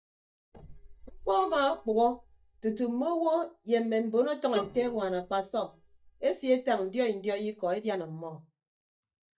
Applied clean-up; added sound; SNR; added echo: neural mask model DeepFilterNet 3.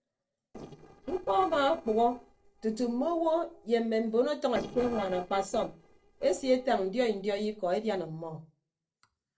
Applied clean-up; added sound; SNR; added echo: neural separator model SepFormer DNS4.